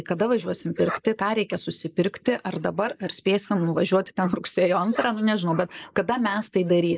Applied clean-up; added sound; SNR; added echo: neural mask model Resemble Enhance denoiser.